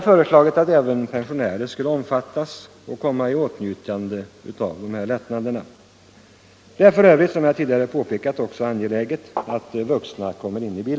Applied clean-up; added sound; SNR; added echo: none; none; none; none.